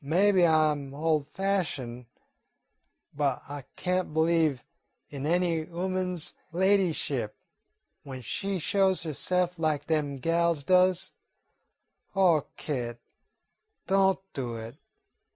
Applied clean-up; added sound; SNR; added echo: none; none; none; none.